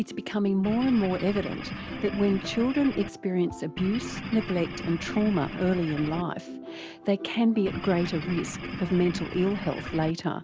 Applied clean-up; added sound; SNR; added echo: none; Engine / Boat, Water vehicle; 10 dB; none.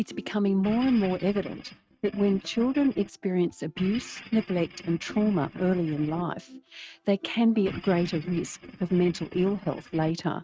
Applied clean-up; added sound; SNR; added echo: neural mask model RNNoise.